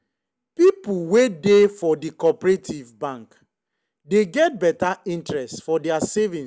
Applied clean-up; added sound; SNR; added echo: none; none; none; none.